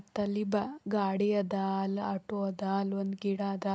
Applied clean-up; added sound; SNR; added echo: none; none; none; none.